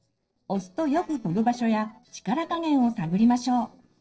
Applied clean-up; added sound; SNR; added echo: neural separator model SepFormer DNS4.